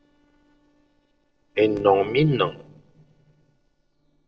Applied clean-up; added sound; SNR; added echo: neural separator model SepFormer DNS4.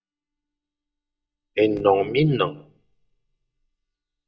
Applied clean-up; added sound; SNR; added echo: neural mask model DeepFilterNet 3.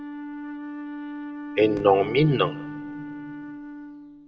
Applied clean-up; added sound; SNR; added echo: none; Wind instrument, woodwind instrument; 10 dB; reverberation time 0.9 s.